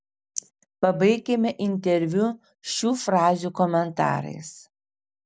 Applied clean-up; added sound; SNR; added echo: none; none; none; none.